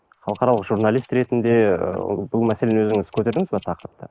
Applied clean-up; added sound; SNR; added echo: neural mask model Resemble Enhance denoiser.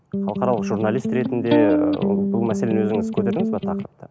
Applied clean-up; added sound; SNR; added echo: none; Electric guitar; -2 dB; none.